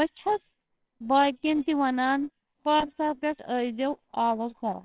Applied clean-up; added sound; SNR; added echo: neural separator model SepFormer WHAMR!.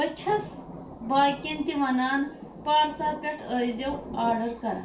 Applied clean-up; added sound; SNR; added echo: none; Thunder; 14 dB; reverberation time 0.3 s.